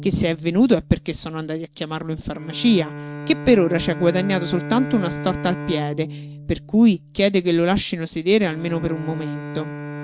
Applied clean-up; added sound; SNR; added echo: none; Bowed string instrument; 12 dB; none.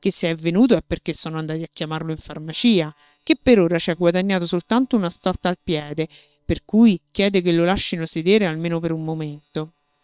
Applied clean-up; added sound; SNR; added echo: neural separator model SepFormer WHAM!.